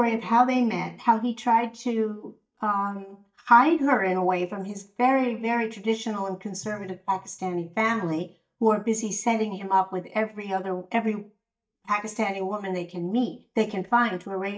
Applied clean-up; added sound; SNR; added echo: neural mask model DeepFilterNet 3.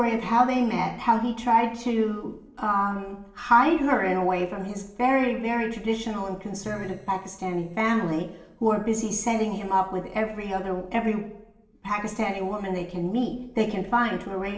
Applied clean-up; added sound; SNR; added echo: neural separator model SepFormer DNS4.